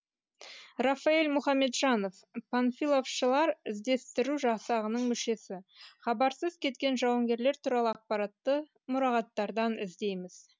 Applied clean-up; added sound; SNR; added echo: none; none; none; none.